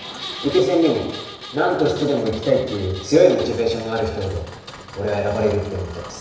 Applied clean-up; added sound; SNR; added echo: none; Engine; 15 dB; reverberation time 1.0 s.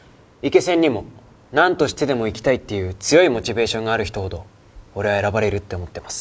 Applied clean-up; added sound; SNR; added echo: none; none; none; none.